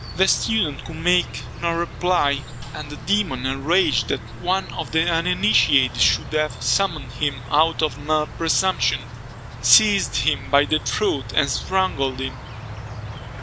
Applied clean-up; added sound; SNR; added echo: none; Insect; 11 dB; none.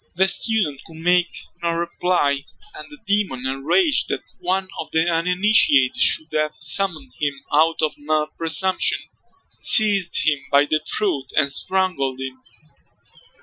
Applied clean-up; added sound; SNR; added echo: classical method Wiener filter.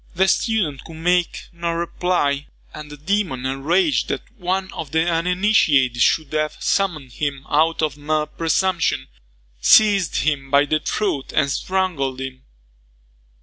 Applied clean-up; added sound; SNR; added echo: none; none; none; none.